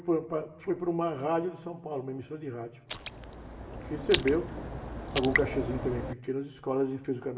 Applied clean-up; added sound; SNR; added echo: none; Raindrop; 3 dB; reverberation time 1.6 s.